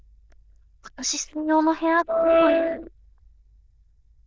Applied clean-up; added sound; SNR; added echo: neural diffusion model UNIVERSE++.